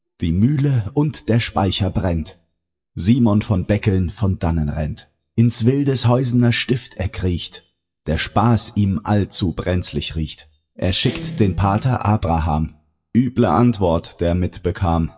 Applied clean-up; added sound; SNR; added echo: classical method WPE with log-MMSE.